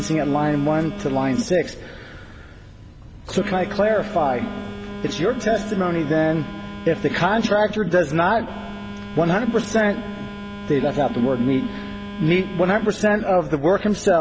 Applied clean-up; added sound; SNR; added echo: none; Telephone; 12 dB; none.